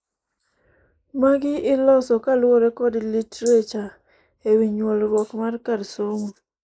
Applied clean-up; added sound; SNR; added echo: neural mask model Resemble Enhance denoiser.